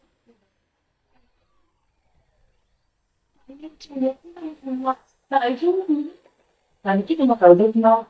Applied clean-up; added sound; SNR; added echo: neural mask model DeepFilterNet 3.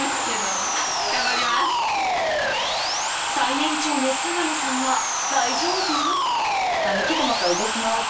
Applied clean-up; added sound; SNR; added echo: none; Sawing; -4 dB; reverberation time 0.2 s.